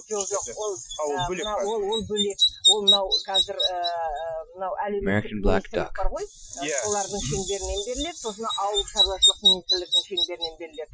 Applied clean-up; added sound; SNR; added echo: classical method Wiener filter.